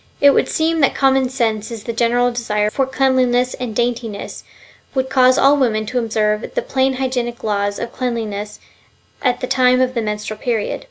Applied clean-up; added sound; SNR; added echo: none; none; none; none.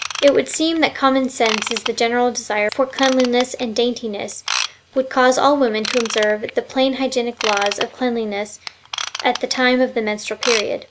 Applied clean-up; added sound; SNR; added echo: none; Ratchet, pawl / Tools; 10 dB; none.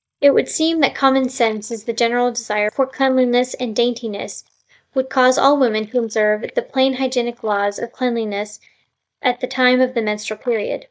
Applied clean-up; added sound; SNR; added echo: neural mask model DeepFilterNet 3.